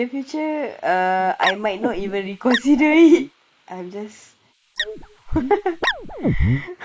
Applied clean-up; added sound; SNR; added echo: neural mask model Resemble Enhance denoiser.